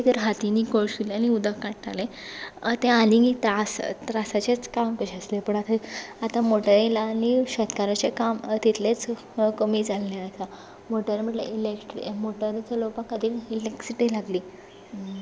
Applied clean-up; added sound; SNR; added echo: none; none; none; none.